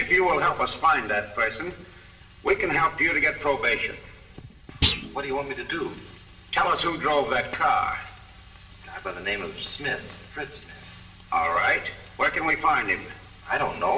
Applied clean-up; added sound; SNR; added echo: none; Thump, thud; 3 dB; reverberation time 1.3 s.